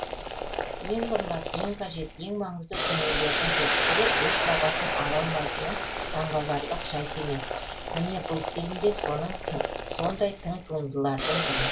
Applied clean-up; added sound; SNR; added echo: none; Boiling; -3 dB; reverberation time 0.2 s.